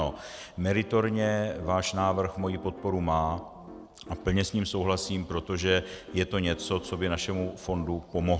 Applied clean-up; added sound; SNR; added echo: none; Piano; 17 dB; none.